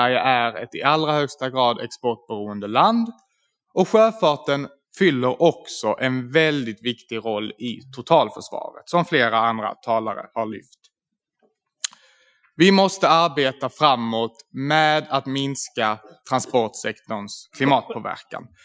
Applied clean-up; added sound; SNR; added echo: classical method Wiener filter.